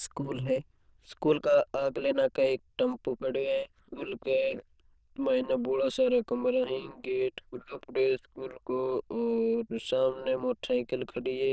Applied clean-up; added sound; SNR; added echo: neural diffusion model UNIVERSE++.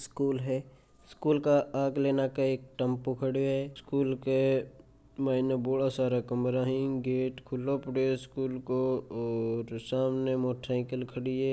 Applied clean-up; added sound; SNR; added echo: none; none; none; none.